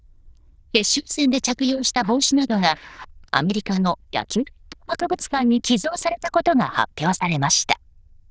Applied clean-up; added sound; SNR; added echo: neural diffusion model UNIVERSE++.